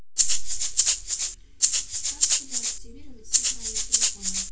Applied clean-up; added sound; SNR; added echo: none; Rattle (instrument); -5 dB; reverberation time 0.3 s.